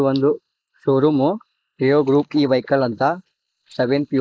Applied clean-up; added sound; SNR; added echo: neural mask model Resemble Enhance denoiser.